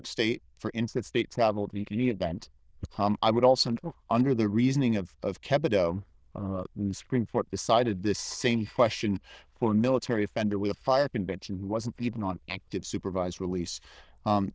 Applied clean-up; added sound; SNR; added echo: neural diffusion model UNIVERSE++.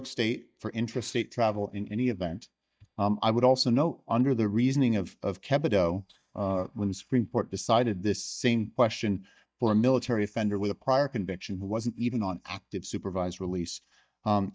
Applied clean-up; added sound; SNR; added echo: neural mask model DeepFilterNet 3.